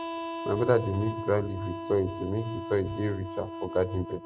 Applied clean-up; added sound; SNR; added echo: neural mask model RNNoise.